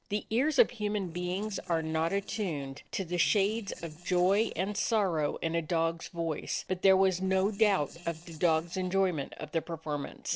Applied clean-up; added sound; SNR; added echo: neural separator model SepFormer DNS4.